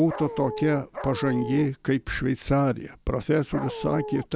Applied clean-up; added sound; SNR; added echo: none; Dog; 9 dB; none.